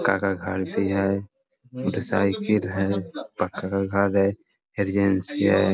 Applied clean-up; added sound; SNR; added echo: none; none; none; none.